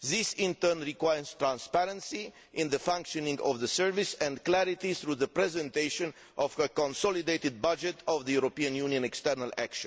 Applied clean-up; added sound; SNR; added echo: none; none; none; none.